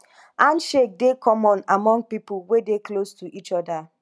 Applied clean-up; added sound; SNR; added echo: none; none; none; none.